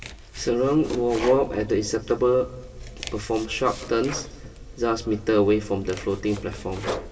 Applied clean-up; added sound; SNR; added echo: none; Domestic sounds, home sounds; 14 dB; reverberation time 2.9 s.